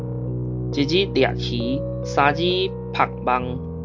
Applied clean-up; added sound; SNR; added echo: none; Piano; 4 dB; none.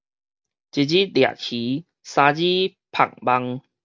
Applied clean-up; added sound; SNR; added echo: none; none; none; none.